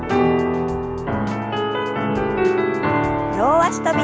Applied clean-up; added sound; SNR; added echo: none; Drum / Drum kit; 19 dB; none.